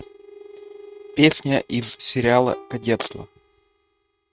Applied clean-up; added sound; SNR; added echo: neural mask model RNNoise.